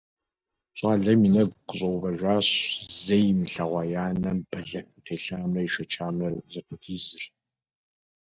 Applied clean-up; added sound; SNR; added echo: neural mask model DeepFilterNet 3.